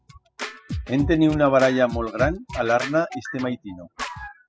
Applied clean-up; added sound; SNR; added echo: classical method spectral subtraction.